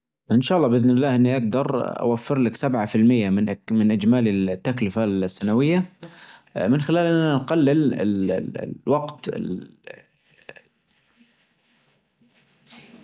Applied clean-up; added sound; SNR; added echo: none; none; none; none.